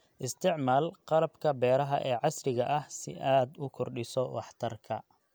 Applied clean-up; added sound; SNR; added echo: none; none; none; none.